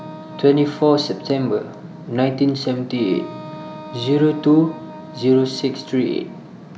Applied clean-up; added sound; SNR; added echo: none; Wind instrument, woodwind instrument; 19 dB; none.